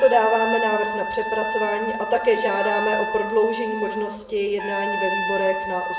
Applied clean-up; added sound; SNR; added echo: none; Trumpet; 4 dB; reverberation time 0.7 s.